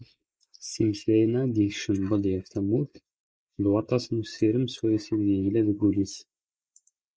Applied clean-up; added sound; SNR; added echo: neural mask model Resemble Enhance denoiser.